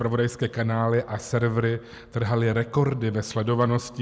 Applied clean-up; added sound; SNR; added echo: none; none; none; none.